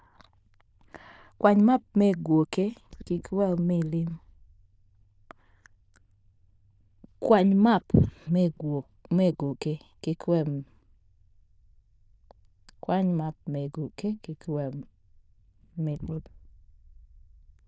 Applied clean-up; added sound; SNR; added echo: neural diffusion model UNIVERSE++.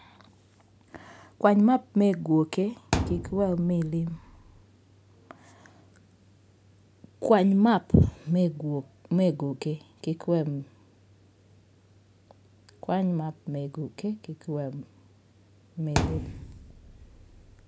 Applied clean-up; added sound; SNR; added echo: none; Thump, thud; 5 dB; none.